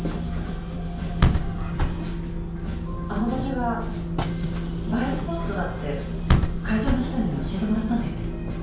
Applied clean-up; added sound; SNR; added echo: none; Bus / Engine; -4 dB; reverberation time 0.5 s.